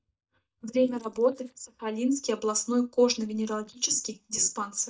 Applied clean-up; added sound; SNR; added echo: neural mask model DeepFilterNet 3.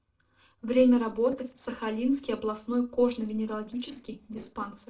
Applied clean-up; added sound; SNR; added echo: neural separator model SepFormer DNS4.